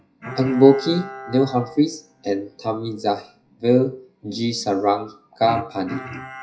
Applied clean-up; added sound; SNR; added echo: classical method WPE with log-MMSE.